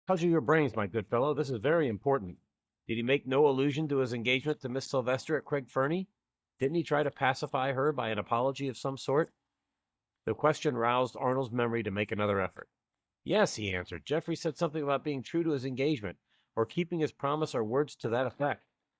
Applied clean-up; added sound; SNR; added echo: neural mask model DeepFilterNet 3.